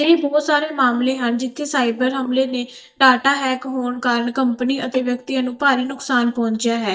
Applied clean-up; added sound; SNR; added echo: neural mask model DeepFilterNet 3.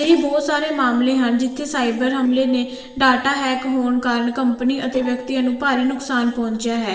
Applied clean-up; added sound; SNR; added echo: neural separator model SepFormer DNS4.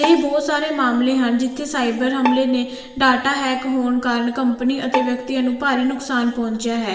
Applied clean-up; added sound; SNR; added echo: none; Bowed string instrument; 12 dB; reverberation time 1.1 s.